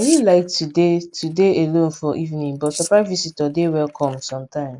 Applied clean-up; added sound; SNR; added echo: neural mask model Resemble Enhance denoiser.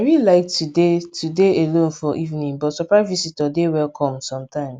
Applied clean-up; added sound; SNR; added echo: none; none; none; none.